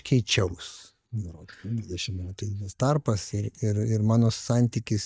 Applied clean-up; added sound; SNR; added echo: neural mask model DeepFilterNet 3.